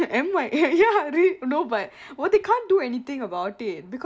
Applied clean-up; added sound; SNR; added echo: none; none; none; none.